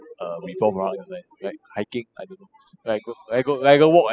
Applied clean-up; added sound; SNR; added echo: classical method spectral subtraction.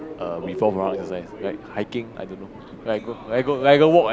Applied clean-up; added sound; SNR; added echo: none; Subway, metro, underground; 12 dB; none.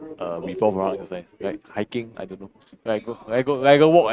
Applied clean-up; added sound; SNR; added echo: neural mask model RNNoise.